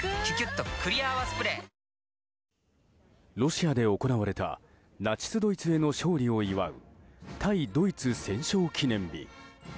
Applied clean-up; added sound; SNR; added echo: none; none; none; none.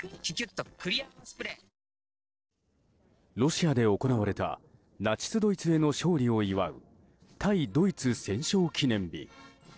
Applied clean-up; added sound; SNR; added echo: neural separator model SepFormer DNS4.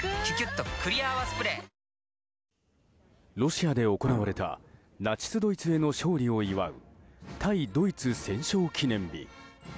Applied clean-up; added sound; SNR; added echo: none; Explosion; 9 dB; none.